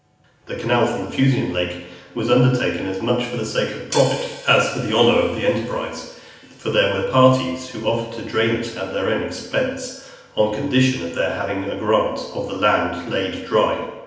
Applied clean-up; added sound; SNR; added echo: none; Hi-hat; 17 dB; reverberation time 0.9 s.